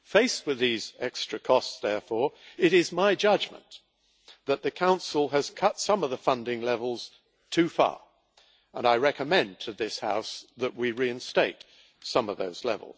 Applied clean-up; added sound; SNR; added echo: none; none; none; none.